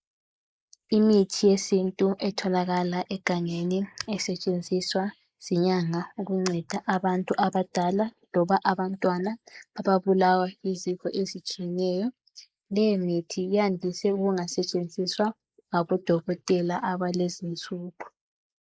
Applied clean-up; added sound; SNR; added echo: neural mask model Resemble Enhance denoiser.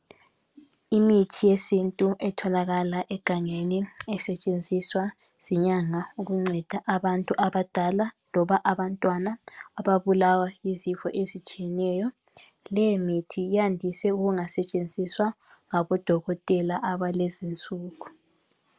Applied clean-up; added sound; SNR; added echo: none; none; none; none.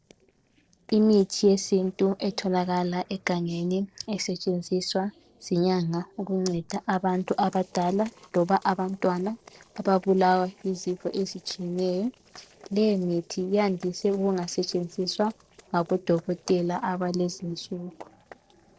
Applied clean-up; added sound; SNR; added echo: neural separator model SepFormer DNS4.